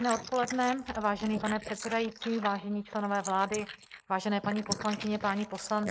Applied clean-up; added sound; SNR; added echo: neural mask model Resemble Enhance denoiser.